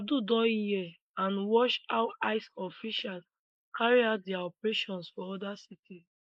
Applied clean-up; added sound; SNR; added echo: neural mask model Resemble Enhance denoiser.